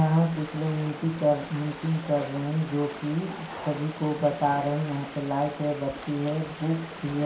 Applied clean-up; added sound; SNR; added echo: none; Stream; 13 dB; reverberation time 0.5 s.